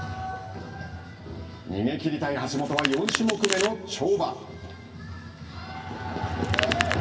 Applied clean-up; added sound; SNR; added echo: none; Domestic sounds, home sounds; 6 dB; reverberation time 2.1 s.